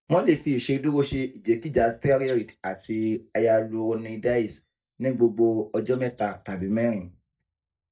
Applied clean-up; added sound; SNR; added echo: neural mask model DeepFilterNet 3.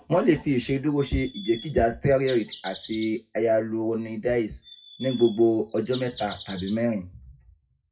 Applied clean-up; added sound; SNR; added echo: classical method WPE with log-MMSE.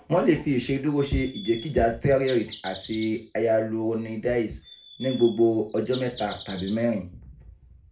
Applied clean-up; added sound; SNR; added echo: none; Bird vocalization, bird call, bird song; 18 dB; reverberation time 0.3 s.